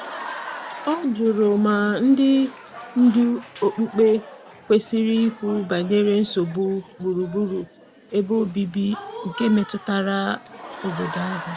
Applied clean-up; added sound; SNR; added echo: none; Applause / Crowd; 16 dB; none.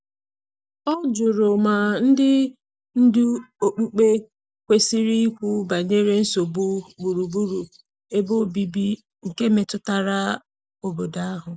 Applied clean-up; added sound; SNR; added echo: none; none; none; none.